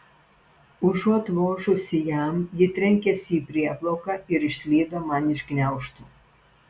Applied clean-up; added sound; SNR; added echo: none; none; none; none.